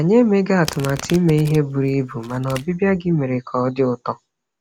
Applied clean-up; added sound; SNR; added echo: none; Domestic sounds, home sounds; 17 dB; none.